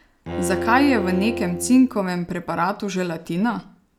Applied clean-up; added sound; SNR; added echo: none; Bowed string instrument; 8 dB; none.